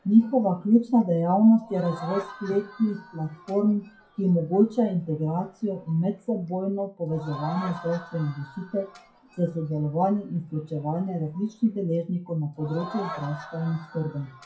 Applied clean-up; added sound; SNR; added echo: classical method WPE with log-MMSE.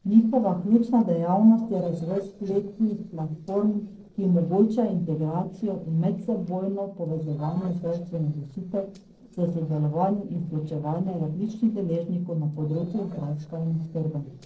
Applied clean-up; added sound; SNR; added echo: neural separator model SepFormer DNS4.